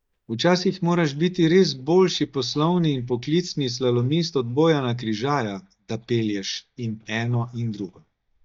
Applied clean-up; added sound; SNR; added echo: neural mask model DeepFilterNet 3.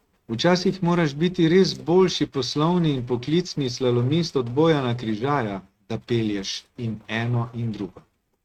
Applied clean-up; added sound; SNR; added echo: neural mask model RNNoise.